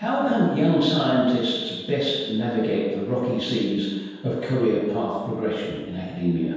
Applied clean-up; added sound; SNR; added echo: none; none; none; reverberation time 1.2 s.